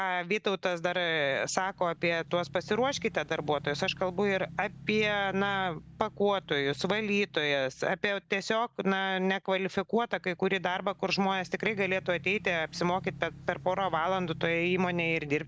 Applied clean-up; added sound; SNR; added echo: none; Motorcycle / Engine; 18 dB; none.